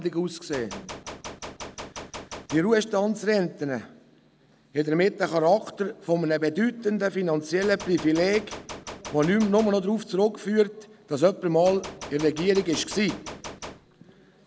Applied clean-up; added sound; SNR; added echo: none; Gunshot, gunfire; 14 dB; none.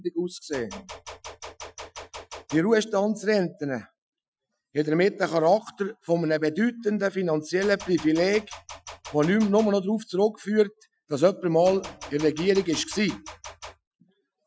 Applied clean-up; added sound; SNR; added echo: classical method Wiener filter.